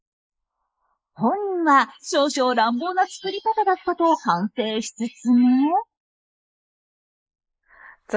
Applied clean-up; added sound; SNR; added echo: neural mask model Resemble Enhance denoiser.